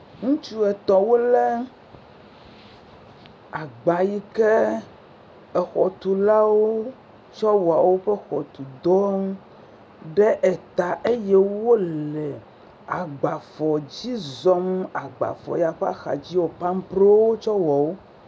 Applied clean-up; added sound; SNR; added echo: none; none; none; none.